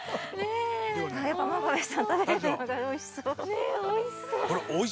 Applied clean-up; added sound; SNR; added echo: none; none; none; none.